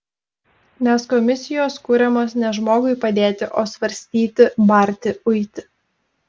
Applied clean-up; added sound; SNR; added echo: none; none; none; none.